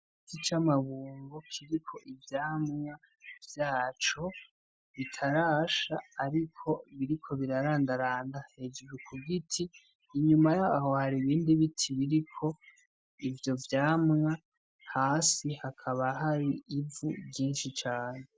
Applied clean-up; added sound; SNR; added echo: none; none; none; none.